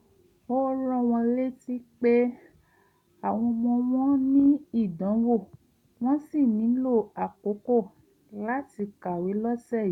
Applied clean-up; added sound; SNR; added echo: none; none; none; none.